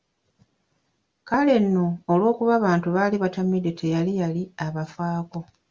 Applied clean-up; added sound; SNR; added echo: none; none; none; none.